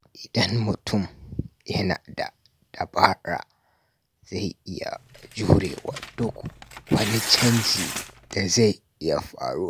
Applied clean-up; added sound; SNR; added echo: none; Tearing; 8 dB; none.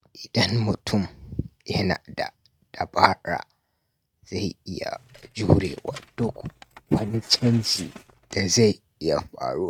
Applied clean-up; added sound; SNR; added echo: neural mask model RNNoise.